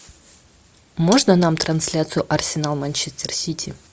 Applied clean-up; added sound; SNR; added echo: none; Cutlery, silverware; 14 dB; none.